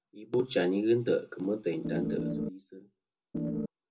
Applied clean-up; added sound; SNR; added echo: none; Organ; 0 dB; reverberation time 0.2 s.